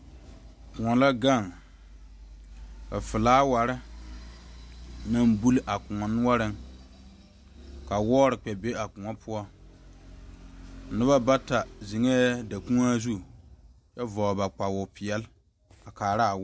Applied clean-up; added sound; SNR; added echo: none; none; none; none.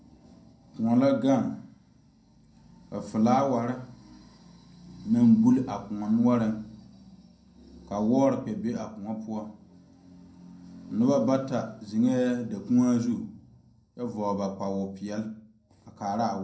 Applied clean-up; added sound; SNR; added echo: none; none; none; reverberation time 0.6 s.